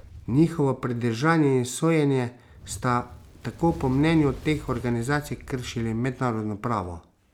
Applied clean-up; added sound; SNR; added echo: none; Fire; 19 dB; none.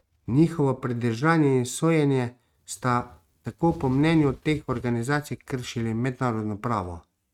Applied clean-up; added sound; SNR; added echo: neural mask model RNNoise.